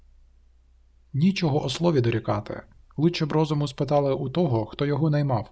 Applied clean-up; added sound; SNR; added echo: none; none; none; none.